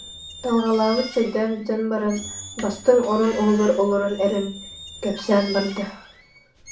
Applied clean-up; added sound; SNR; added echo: none; Squeak; 16 dB; reverberation time 0.3 s.